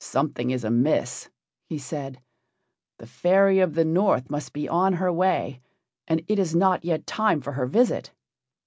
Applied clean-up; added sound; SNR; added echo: none; none; none; none.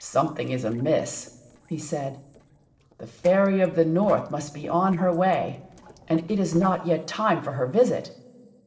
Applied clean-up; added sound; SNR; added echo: neural separator model SepFormer DNS4.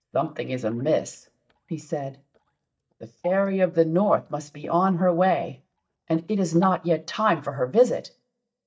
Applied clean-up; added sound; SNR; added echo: neural mask model DeepFilterNet 3.